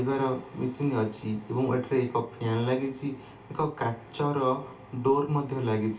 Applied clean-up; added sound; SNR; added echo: none; none; none; reverberation time 0.3 s.